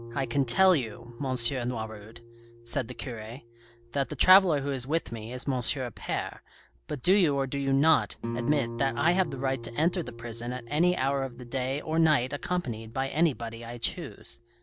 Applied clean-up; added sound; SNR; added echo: none; Guitar; 15 dB; none.